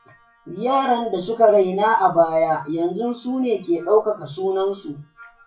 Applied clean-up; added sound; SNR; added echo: classical method WPE with log-MMSE.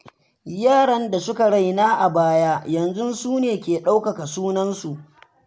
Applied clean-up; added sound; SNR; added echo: none; none; none; none.